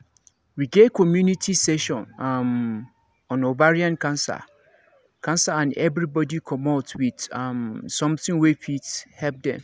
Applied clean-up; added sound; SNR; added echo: none; none; none; none.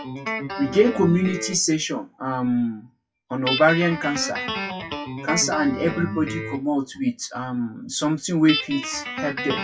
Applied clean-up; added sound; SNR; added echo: classical method WPE with log-MMSE.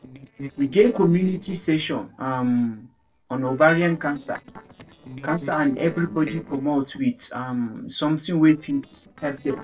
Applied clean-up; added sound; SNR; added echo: neural separator model SepFormer DNS4.